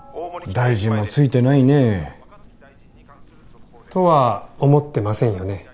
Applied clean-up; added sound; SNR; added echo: none; none; none; none.